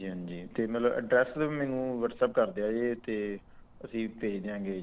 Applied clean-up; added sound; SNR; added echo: none; Insect; 20 dB; none.